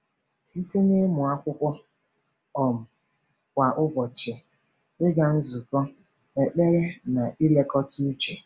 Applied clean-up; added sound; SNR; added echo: none; none; none; none.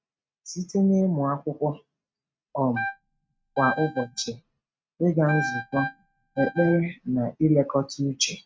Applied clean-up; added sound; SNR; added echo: neural mask model RNNoise.